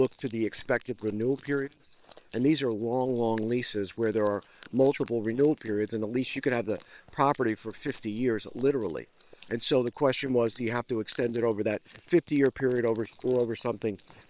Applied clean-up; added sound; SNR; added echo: neural separator model SepFormer WHAM!.